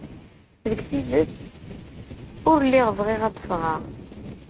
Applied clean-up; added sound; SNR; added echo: neural mask model RNNoise.